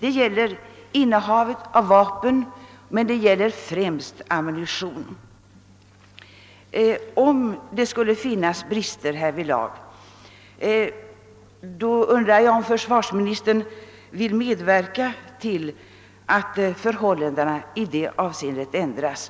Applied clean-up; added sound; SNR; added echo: none; none; none; none.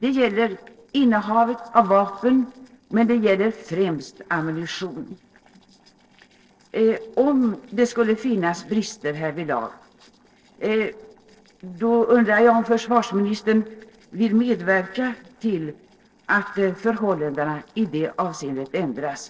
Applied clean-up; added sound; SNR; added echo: neural separator model SepFormer DNS4.